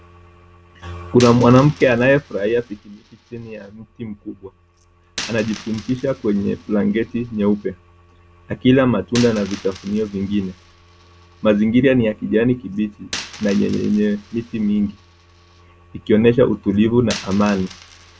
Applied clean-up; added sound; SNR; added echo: none; Coin (dropping); 19 dB; none.